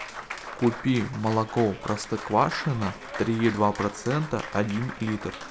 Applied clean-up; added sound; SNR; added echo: none; Applause; 12 dB; none.